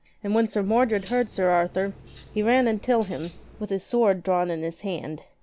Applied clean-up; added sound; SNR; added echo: none; Cutlery, silverware; 19 dB; none.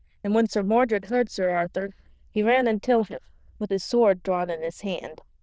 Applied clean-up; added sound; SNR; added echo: neural diffusion model UNIVERSE++.